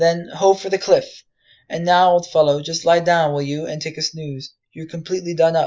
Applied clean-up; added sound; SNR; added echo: neural mask model Resemble Enhance denoiser.